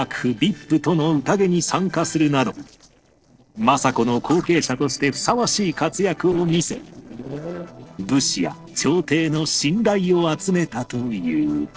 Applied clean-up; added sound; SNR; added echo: neural separator model SepFormer DNS4.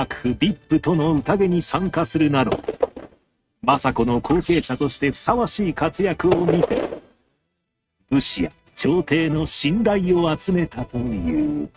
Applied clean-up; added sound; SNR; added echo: neural mask model RNNoise.